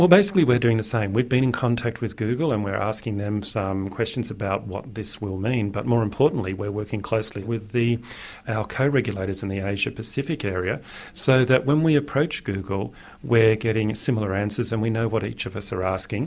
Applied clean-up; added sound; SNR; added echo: none; none; none; none.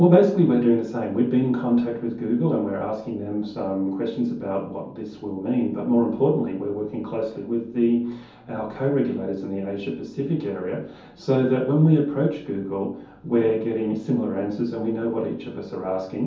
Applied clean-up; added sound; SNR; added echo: none; none; none; reverberation time 0.6 s.